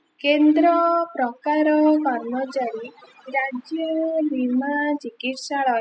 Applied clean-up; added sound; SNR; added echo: classical method spectral subtraction.